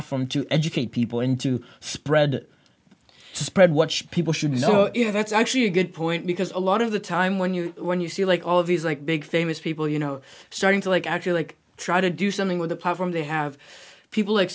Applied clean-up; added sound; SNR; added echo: none; none; none; none.